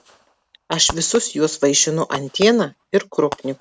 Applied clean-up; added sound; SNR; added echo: none; Fireworks; 16 dB; none.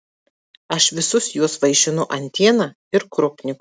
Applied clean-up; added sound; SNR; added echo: none; none; none; none.